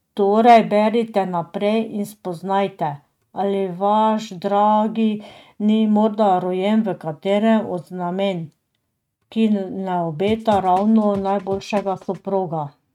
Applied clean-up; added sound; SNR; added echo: neural mask model RNNoise.